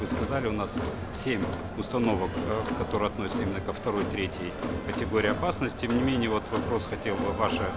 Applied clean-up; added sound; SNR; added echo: none; Crowd; 3 dB; none.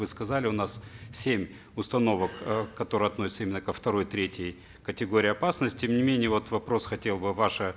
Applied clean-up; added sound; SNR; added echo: none; none; none; none.